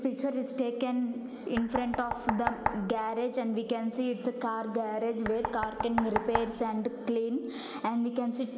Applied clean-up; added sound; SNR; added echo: none; Knock; 7 dB; none.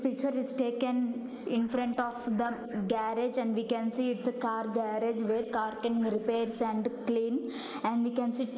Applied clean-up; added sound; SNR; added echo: neural mask model Resemble Enhance denoiser.